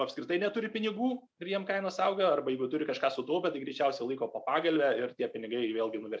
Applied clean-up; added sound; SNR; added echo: none; none; none; none.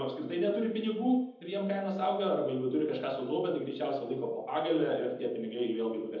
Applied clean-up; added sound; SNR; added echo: none; none; none; reverberation time 1.0 s.